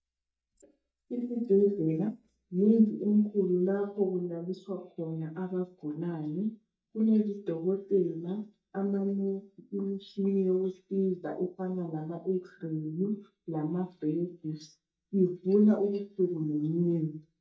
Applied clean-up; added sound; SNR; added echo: neural mask model DeepFilterNet 3.